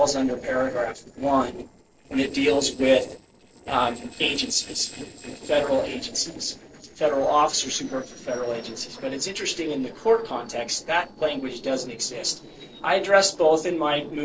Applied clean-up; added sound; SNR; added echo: neural separator model SepFormer DNS4.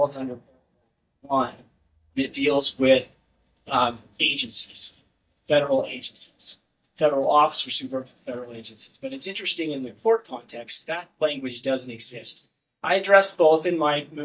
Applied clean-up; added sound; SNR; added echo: neural mask model DeepFilterNet 3.